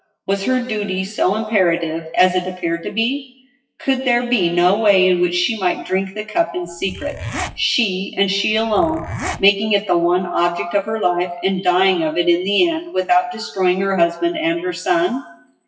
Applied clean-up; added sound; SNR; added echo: classical method WPE with log-MMSE.